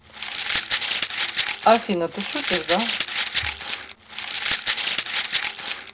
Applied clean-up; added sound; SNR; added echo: none; Rattle (instrument); 0 dB; reverberation time 0.2 s.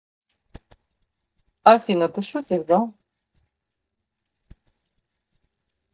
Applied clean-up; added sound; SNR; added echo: neural mask model DeepFilterNet 3.